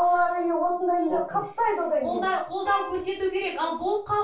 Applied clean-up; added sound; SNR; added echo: none; Wind instrument, woodwind instrument; 13 dB; reverberation time 0.3 s.